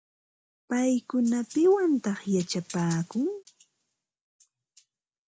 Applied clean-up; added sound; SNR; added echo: none; none; none; none.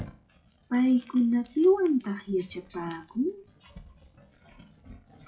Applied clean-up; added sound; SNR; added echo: classical method WPE with log-MMSE.